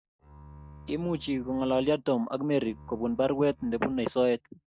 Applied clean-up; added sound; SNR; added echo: neural mask model RNNoise.